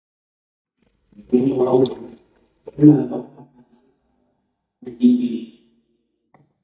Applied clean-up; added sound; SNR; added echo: neural mask model DeepFilterNet 3.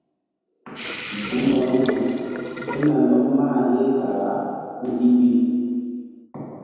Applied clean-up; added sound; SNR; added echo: none; Sink (filling or washing) / Water tap, faucet; 10 dB; reverberation time 2.1 s.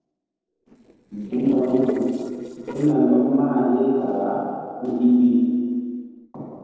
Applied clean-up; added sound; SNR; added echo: neural separator model SepFormer DNS4.